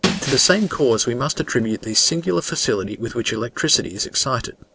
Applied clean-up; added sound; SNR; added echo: none; Shatter; 10 dB; none.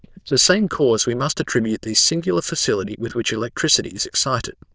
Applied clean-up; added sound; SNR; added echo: neural diffusion model UNIVERSE++.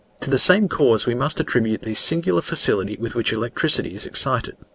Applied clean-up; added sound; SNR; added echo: none; none; none; none.